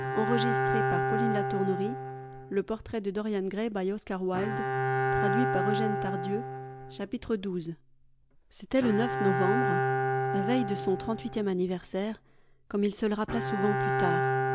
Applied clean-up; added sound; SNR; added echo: none; Bowed string instrument; 0 dB; none.